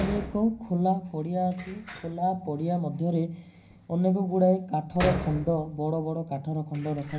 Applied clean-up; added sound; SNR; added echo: none; Door; 12 dB; reverberation time 0.4 s.